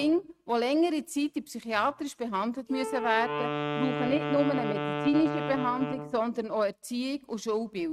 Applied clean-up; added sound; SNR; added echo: neural mask model RNNoise.